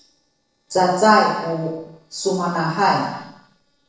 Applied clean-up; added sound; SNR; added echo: neural separator model SepFormer DNS4.